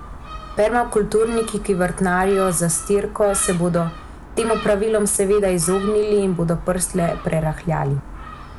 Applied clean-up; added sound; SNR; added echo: none; Gull, seagull; 13 dB; none.